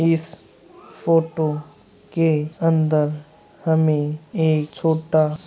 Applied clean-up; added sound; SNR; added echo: none; none; none; none.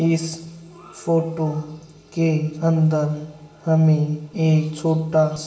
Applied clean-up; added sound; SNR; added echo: none; none; none; reverberation time 1.0 s.